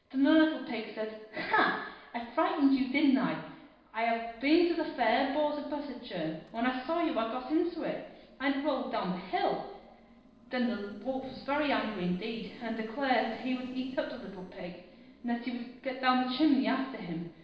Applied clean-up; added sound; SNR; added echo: neural separator model SepFormer DNS4.